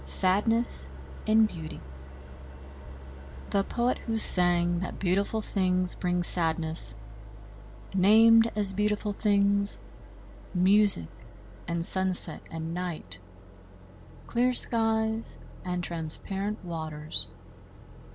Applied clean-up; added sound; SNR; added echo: none; Idling; 15 dB; none.